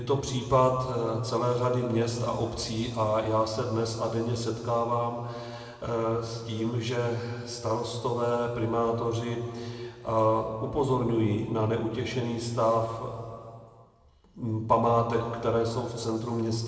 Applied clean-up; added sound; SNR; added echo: none; none; none; reverberation time 2.1 s.